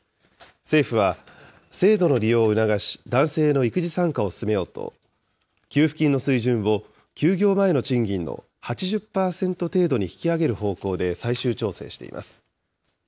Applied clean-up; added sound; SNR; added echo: none; none; none; none.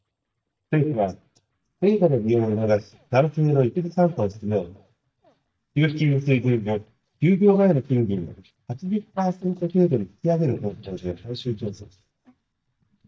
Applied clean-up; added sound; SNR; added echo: neural mask model DeepFilterNet 3.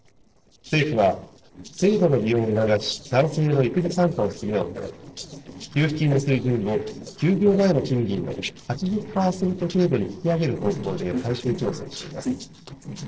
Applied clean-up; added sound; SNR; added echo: neural separator model SepFormer DNS4.